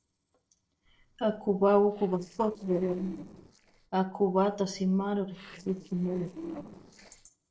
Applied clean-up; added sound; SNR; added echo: neural separator model SepFormer DNS4.